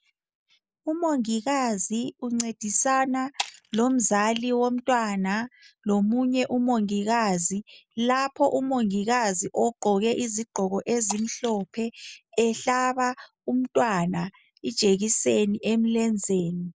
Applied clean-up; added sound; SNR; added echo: neural mask model Resemble Enhance denoiser.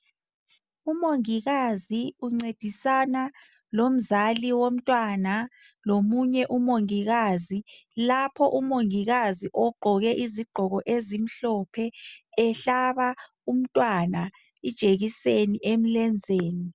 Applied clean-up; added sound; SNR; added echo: none; none; none; none.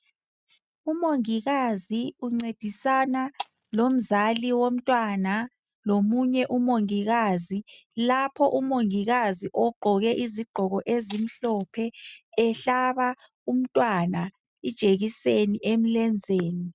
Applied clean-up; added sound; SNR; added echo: neural mask model RNNoise.